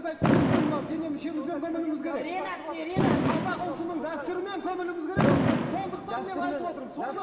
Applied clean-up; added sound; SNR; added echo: none; Fireworks; -2 dB; reverberation time 2.7 s.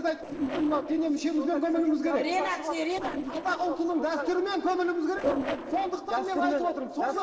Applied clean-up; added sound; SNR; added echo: neural separator model SepFormer DNS4.